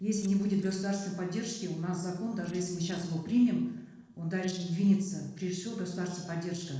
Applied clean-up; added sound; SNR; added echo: neural separator model SepFormer DNS4.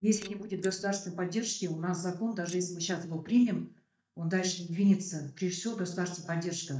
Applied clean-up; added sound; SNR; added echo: neural mask model DeepFilterNet 3.